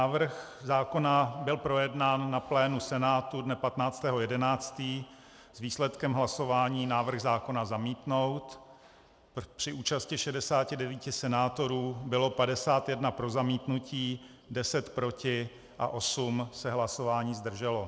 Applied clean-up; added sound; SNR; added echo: none; none; none; none.